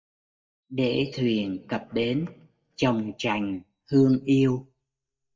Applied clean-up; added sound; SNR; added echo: neural mask model DeepFilterNet 3.